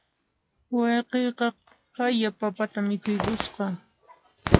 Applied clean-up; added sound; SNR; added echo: classical method log-MMSE.